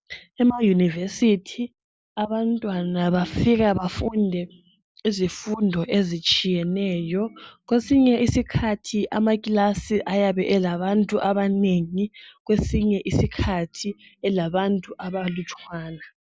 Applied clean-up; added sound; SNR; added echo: none; none; none; none.